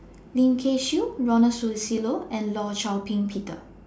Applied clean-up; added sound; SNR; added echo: none; none; none; none.